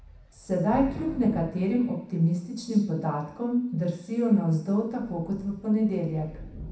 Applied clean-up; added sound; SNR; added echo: none; Thunder / Rain; 17 dB; reverberation time 0.7 s.